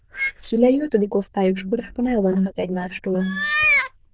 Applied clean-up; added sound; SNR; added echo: neural diffusion model UNIVERSE++.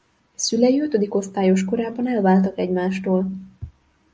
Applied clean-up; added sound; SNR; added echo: none; none; none; none.